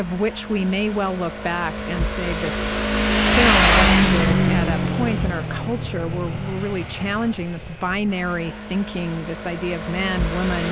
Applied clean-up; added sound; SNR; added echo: none; Motorcycle; -3 dB; none.